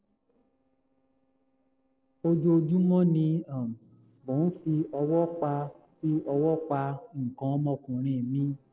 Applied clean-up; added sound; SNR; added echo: neural separator model SepFormer DNS4.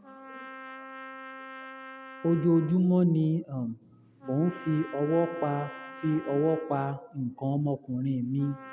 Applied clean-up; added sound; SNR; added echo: none; Trumpet; 17 dB; none.